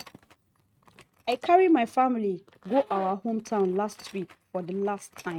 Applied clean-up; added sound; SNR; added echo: neural mask model RNNoise.